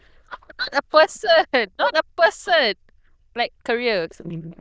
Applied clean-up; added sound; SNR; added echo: neural diffusion model UNIVERSE++.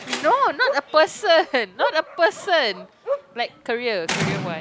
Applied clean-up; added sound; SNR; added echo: none; Slam + Bark; 8 dB; none.